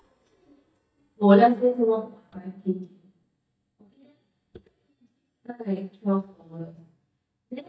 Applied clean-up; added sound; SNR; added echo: neural mask model DeepFilterNet 3.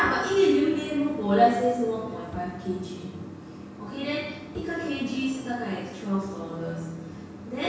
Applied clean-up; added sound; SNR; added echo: none; Bowed string instrument; 20 dB; reverberation time 1.0 s.